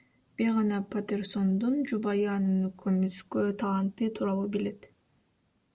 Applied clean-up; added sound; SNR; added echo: none; none; none; none.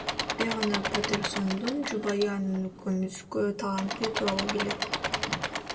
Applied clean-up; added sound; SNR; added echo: none; Engine / Mechanisms; 3 dB; reverberation time 1.3 s.